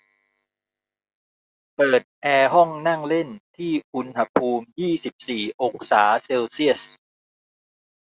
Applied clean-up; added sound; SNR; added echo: none; none; none; none.